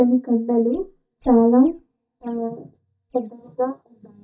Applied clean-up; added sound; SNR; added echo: neural mask model DeepFilterNet 3.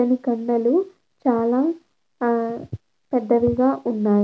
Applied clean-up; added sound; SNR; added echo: none; none; none; none.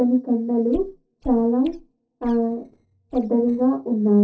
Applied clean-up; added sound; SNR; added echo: neural separator model SepFormer DNS4.